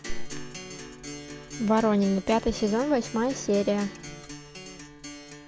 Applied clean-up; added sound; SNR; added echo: none; Acoustic guitar; 13 dB; none.